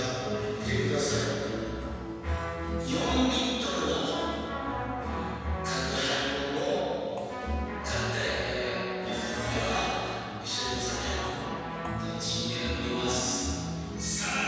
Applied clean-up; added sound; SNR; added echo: none; Fart; 18 dB; reverberation time 2.1 s.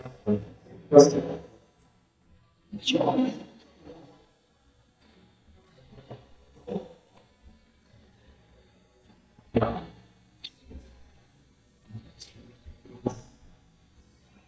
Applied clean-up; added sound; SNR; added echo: neural mask model DeepFilterNet 3.